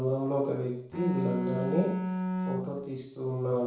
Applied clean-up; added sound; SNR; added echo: none; Bowed string instrument; 1 dB; reverberation time 0.7 s.